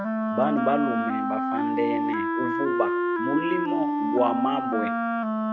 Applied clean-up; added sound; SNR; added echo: none; Wind instrument, woodwind instrument; -2 dB; none.